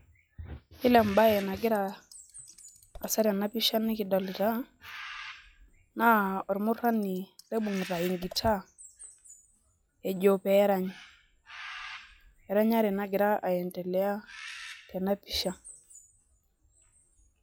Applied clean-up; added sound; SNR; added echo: classical method log-MMSE.